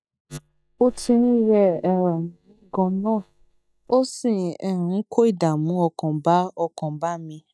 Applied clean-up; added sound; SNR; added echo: neural mask model DeepFilterNet 3.